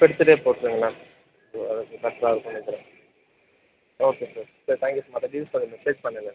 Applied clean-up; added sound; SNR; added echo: none; none; none; none.